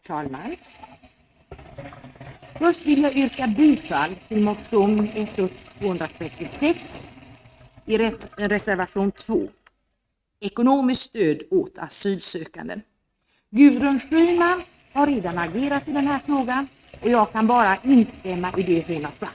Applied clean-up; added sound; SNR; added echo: neural mask model RNNoise.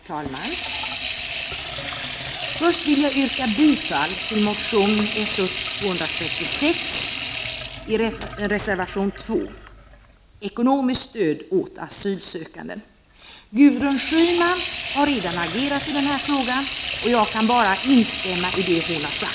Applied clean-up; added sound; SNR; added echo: none; Sink (filling or washing) / Water tap, faucet; 7 dB; none.